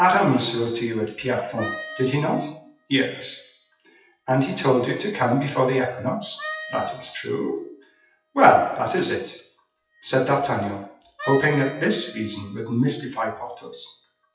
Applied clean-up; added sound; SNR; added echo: classical method WPE with log-MMSE.